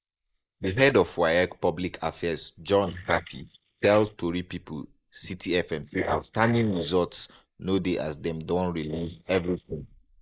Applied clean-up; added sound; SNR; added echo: neural mask model Resemble Enhance denoiser.